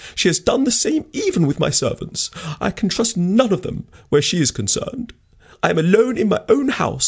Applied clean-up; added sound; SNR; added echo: none; none; none; none.